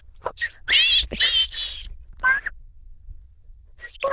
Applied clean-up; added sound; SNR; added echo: neural diffusion model UNIVERSE++.